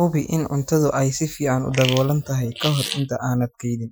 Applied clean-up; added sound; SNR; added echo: classical method Wiener filter.